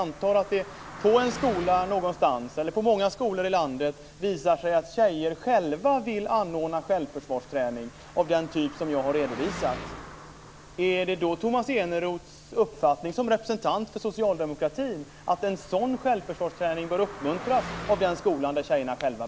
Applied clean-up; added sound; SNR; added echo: none; Car passing by; 17 dB; none.